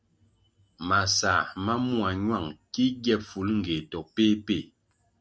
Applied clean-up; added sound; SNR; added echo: none; none; none; none.